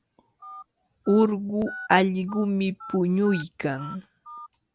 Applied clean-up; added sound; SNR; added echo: none; Telephone; 17 dB; none.